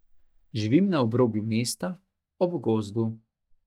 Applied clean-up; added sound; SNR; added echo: neural mask model DeepFilterNet 3.